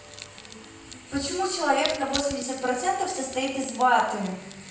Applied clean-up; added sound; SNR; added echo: none; Crushing; 14 dB; reverberation time 0.9 s.